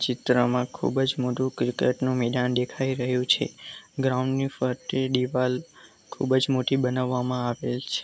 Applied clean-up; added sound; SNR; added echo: none; none; none; none.